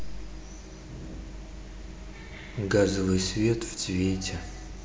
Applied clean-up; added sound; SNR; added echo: none; none; none; none.